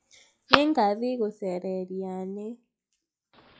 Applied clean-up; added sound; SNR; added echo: classical method log-MMSE.